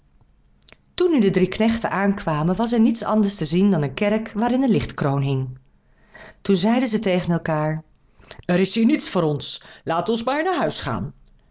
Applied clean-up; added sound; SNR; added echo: none; none; none; none.